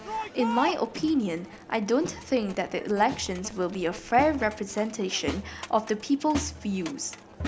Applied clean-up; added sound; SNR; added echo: none; Crowd; 10 dB; none.